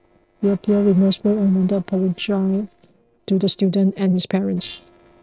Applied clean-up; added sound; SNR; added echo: neural separator model SepFormer DNS4.